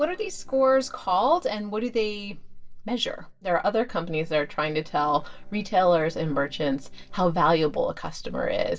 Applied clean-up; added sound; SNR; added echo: neural separator model SepFormer DNS4.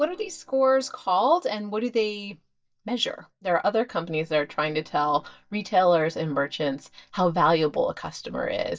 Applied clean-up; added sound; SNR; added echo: neural mask model DeepFilterNet 3.